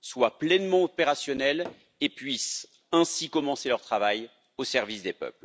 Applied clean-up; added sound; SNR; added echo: none; Tap / Hammer; 20 dB; none.